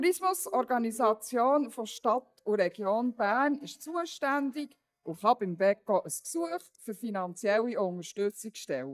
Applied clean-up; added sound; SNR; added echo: neural mask model DeepFilterNet 3.